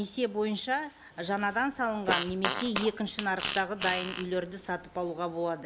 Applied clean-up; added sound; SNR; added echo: none; Fart; 1 dB; none.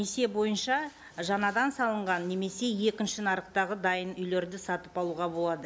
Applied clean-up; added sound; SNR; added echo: none; none; none; none.